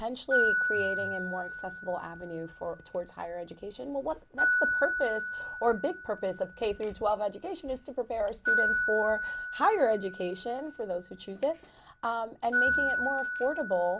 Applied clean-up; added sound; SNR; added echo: none; Glockenspiel; 1 dB; none.